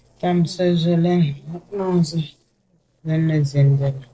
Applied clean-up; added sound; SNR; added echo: neural separator model SepFormer DNS4.